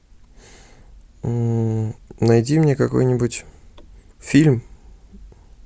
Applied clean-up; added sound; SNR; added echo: none; none; none; none.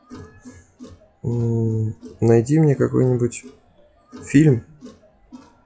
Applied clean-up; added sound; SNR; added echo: classical method WPE with log-MMSE.